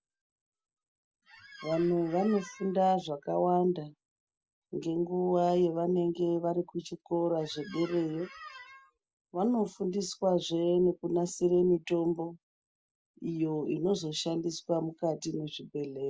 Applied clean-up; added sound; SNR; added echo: none; Squeak; 18 dB; none.